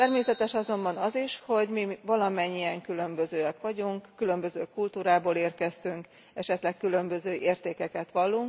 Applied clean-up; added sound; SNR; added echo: none; Bicycle; 19 dB; none.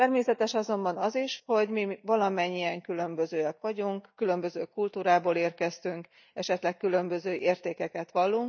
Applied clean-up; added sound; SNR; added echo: neural mask model DeepFilterNet 3.